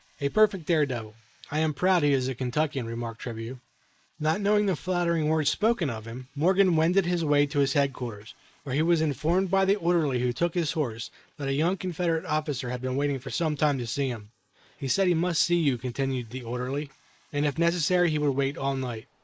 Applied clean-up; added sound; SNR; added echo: neural mask model Resemble Enhance denoiser.